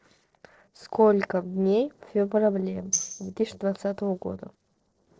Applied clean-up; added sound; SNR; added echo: neural separator model SepFormer DNS4.